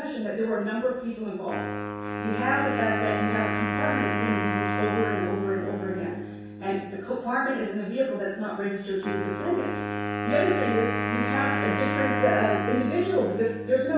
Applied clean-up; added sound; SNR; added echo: none; Wind instrument, woodwind instrument; 2 dB; reverberation time 0.7 s.